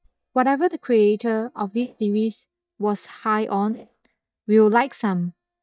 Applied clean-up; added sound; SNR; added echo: neural mask model DeepFilterNet 3.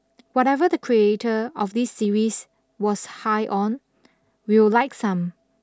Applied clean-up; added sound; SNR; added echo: none; none; none; none.